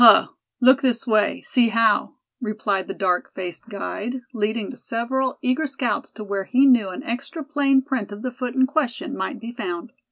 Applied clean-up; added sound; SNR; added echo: none; none; none; none.